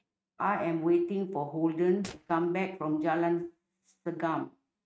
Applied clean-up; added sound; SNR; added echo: neural mask model RNNoise.